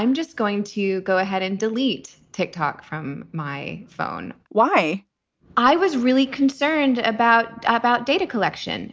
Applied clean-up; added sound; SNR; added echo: none; none; none; none.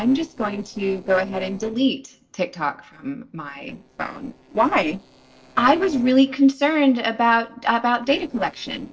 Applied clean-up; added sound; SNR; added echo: neural separator model SepFormer DNS4.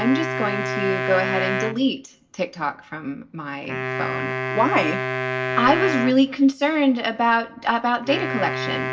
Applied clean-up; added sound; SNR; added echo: none; Wind instrument, woodwind instrument; 5 dB; reverberation time 0.1 s.